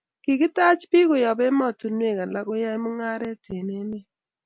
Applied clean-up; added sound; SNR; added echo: none; none; none; none.